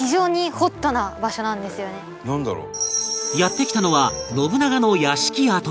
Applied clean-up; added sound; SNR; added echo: none; none; none; none.